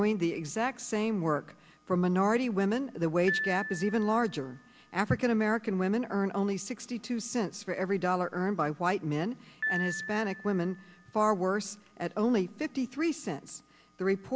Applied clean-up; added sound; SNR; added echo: none; Piano; 14 dB; none.